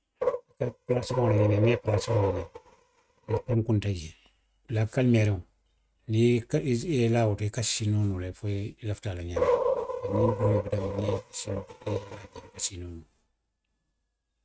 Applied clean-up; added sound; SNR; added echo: neural mask model RNNoise.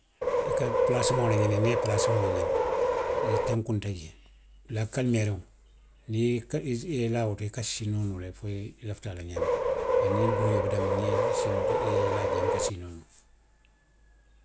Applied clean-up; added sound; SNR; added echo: none; Subway, metro, underground; -5 dB; none.